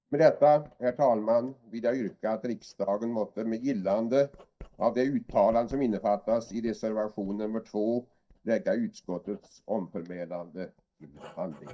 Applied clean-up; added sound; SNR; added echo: neural mask model DeepFilterNet 3.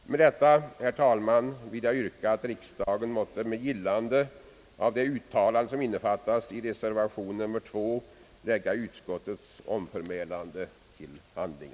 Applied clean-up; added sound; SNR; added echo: none; none; none; none.